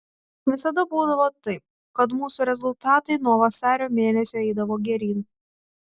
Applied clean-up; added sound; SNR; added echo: none; none; none; none.